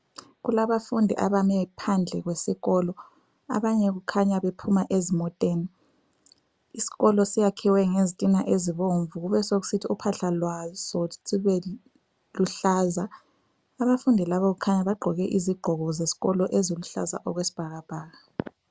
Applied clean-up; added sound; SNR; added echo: none; none; none; none.